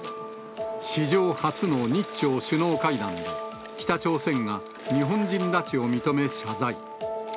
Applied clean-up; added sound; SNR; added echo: none; none; none; none.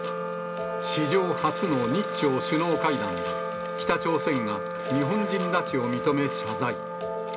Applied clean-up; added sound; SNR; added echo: none; Wind instrument, woodwind instrument; 5 dB; reverberation time 0.3 s.